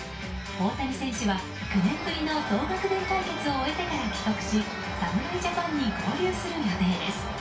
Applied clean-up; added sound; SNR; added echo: none; none; none; reverberation time 0.3 s.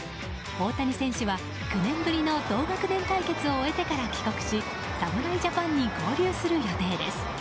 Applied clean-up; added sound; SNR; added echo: none; none; none; none.